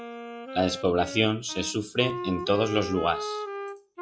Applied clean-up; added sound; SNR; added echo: classical method log-MMSE.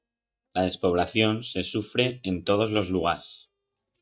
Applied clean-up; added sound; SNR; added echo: neural mask model DeepFilterNet 3.